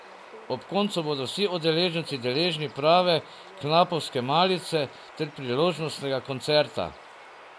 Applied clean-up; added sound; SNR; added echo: none; Bird vocalization, bird call, bird song; 20 dB; none.